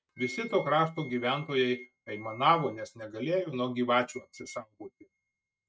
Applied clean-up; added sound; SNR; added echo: neural mask model RNNoise.